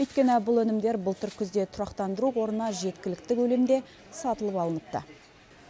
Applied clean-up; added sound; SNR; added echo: none; none; none; none.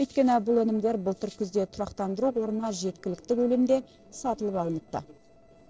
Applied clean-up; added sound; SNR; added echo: neural separator model SepFormer DNS4.